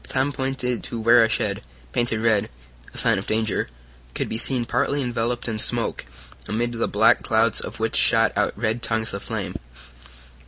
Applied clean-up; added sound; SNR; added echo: none; none; none; none.